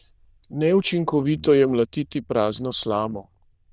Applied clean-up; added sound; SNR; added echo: neural diffusion model UNIVERSE++.